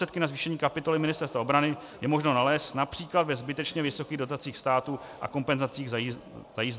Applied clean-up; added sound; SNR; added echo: none; none; none; none.